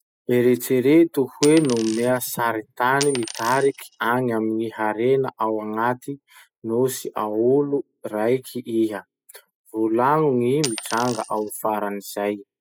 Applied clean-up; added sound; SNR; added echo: classical method spectral subtraction.